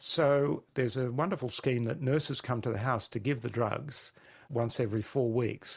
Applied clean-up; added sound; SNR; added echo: none; none; none; none.